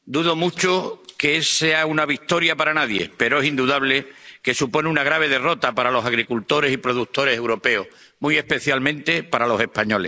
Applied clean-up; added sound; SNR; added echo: none; none; none; none.